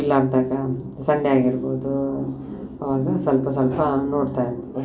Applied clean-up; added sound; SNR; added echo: none; none; none; none.